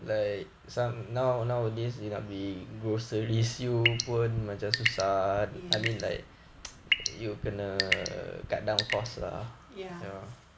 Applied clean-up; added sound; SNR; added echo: none; Drip / Sink (filling or washing) / Water tap, faucet / Water; 3 dB; none.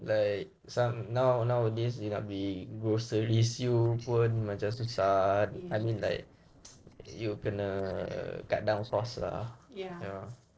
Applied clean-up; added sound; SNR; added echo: neural separator model SepFormer DNS4.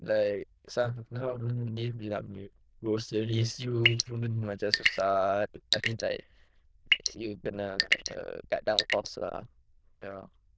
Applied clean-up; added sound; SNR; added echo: neural diffusion model UNIVERSE++.